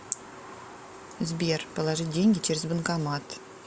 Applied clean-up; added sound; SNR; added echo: none; none; none; none.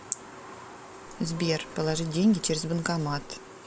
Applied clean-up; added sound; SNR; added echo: none; Acoustic guitar + Walk, footsteps; 18 dB; none.